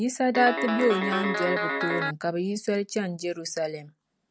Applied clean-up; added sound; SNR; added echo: none; Guitar; 1 dB; none.